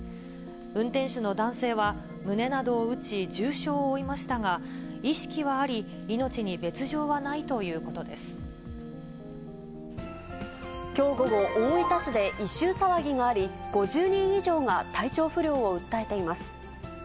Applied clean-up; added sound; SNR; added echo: none; none; none; none.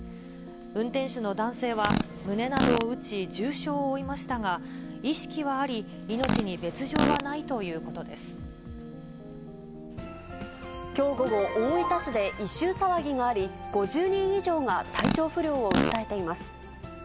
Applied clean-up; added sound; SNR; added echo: none; Fart; 2 dB; none.